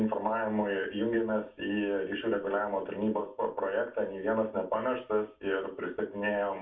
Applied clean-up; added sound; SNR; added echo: none; none; none; reverberation time 0.2 s.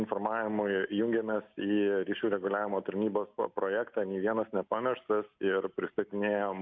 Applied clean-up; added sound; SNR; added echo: none; none; none; none.